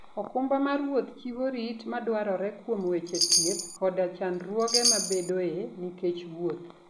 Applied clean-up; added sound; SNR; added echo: none; Chime; -1 dB; none.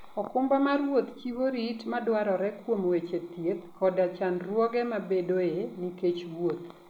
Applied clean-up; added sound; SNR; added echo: none; none; none; none.